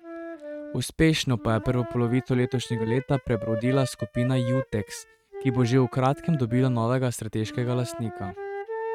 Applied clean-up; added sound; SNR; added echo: neural mask model RNNoise.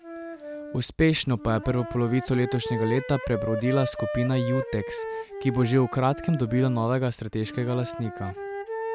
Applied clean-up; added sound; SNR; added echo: none; Wind instrument, woodwind instrument; 9 dB; none.